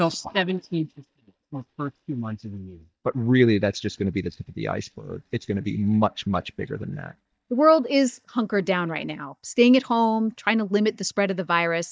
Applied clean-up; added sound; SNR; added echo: neural mask model DeepFilterNet 3.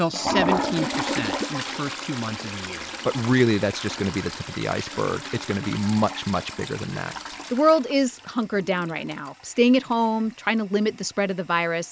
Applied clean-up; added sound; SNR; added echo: none; Toilet flush; 8 dB; none.